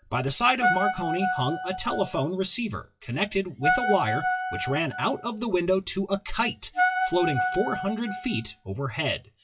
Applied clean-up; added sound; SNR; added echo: classical method WPE with log-MMSE.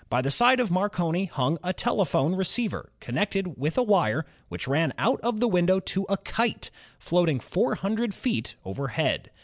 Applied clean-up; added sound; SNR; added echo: none; none; none; none.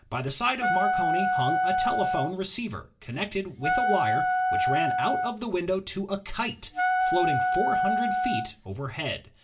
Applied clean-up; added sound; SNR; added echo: none; Wind instrument, woodwind instrument; -5 dB; reverberation time 0.2 s.